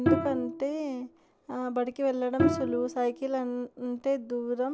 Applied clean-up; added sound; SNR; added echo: none; Bowed string instrument; 2 dB; none.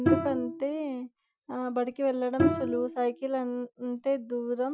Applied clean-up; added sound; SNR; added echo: classical method Wiener filter.